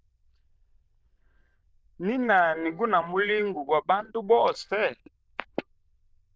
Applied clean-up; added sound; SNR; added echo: neural diffusion model UNIVERSE++.